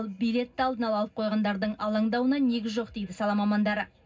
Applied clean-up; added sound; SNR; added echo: none; none; none; reverberation time 0.4 s.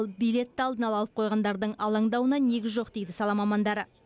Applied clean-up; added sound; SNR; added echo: none; none; none; none.